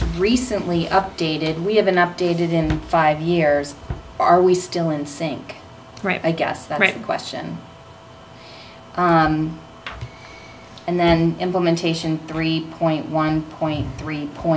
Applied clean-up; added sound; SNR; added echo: none; none; none; none.